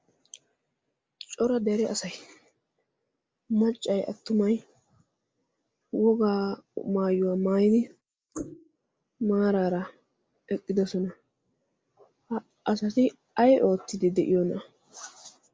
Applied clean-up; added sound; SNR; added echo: neural mask model Resemble Enhance denoiser.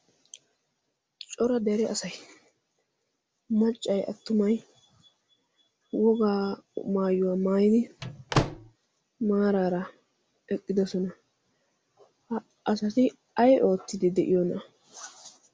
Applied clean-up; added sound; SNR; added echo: none; Slam / Microwave oven; 1 dB; none.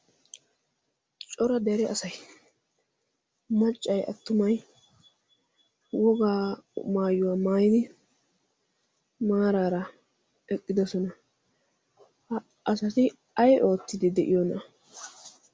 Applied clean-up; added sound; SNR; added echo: none; none; none; none.